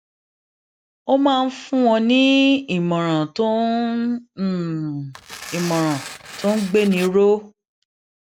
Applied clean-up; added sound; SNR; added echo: none; Tearing; 14 dB; none.